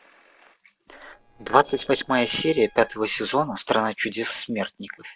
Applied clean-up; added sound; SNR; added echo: neural separator model SepFormer DNS4.